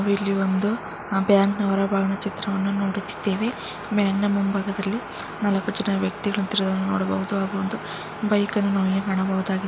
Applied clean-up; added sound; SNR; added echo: none; none; none; none.